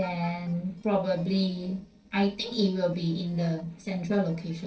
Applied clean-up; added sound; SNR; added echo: neural separator model SepFormer DNS4.